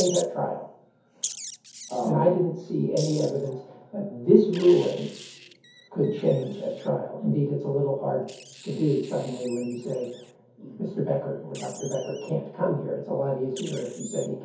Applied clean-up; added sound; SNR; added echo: none; Wild animals; 17 dB; reverberation time 0.6 s.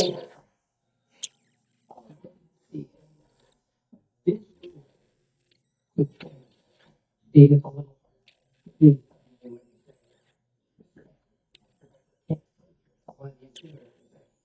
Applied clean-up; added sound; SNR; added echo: neural mask model DeepFilterNet 3.